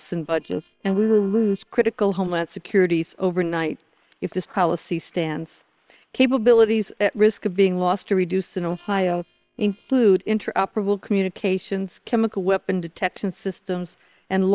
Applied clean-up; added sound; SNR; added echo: neural separator model SepFormer WHAM!.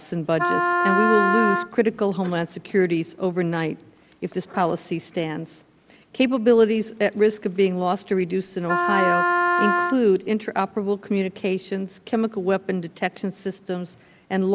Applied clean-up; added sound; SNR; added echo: none; Wind instrument, woodwind instrument; -1 dB; none.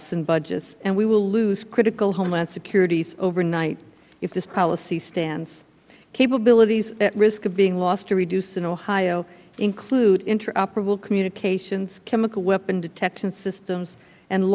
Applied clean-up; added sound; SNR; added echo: none; none; none; none.